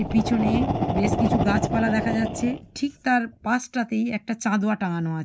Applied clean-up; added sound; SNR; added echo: none; Fire; 4 dB; none.